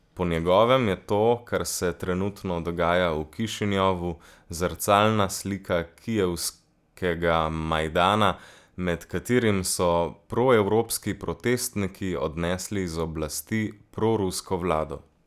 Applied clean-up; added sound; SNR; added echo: none; none; none; none.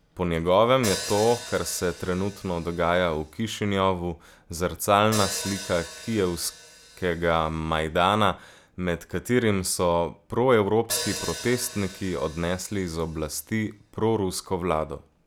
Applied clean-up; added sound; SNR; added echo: none; Hi-hat; 13 dB; none.